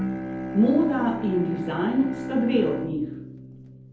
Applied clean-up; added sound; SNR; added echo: none; Bowed string instrument; 7 dB; reverberation time 2.1 s.